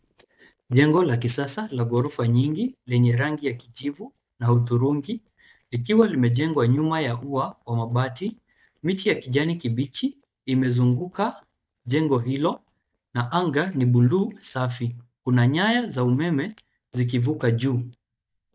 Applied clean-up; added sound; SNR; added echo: neural mask model DeepFilterNet 3.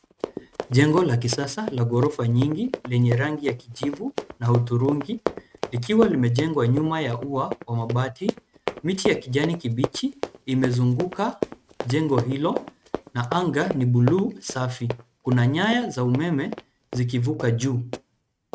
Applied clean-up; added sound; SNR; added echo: neural mask model RNNoise.